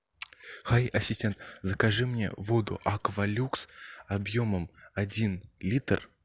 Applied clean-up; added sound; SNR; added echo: none; none; none; none.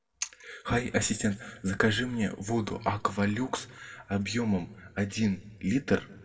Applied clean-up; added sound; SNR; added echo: none; none; none; reverberation time 0.7 s.